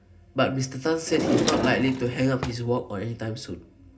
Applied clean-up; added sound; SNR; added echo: none; Drawer open or close; 2 dB; reverberation time 0.4 s.